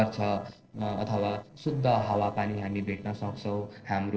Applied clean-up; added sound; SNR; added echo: neural separator model SepFormer DNS4.